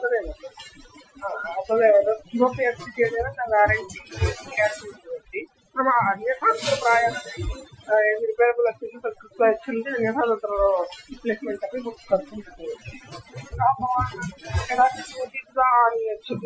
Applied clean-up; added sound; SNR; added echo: classical method Wiener filter.